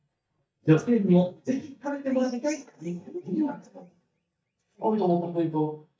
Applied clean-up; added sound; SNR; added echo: neural mask model DeepFilterNet 3.